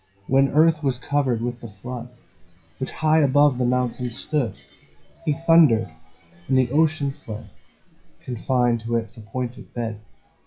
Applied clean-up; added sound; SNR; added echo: classical method WPE with log-MMSE.